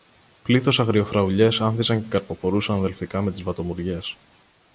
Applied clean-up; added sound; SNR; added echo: none; none; none; none.